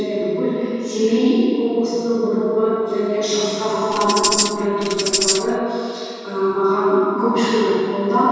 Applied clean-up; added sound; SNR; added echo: none; Tambourine; 3 dB; reverberation time 2.1 s.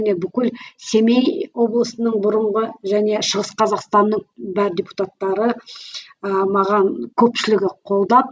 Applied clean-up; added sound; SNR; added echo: none; none; none; none.